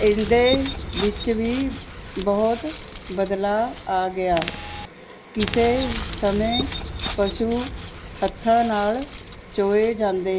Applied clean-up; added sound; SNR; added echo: none; Chirp, tweet; 9 dB; none.